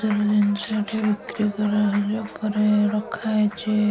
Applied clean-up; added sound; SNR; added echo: none; Applause; 16 dB; none.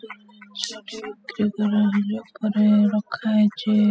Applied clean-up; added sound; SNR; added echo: classical method spectral subtraction.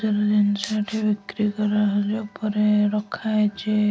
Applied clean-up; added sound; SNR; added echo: none; none; none; none.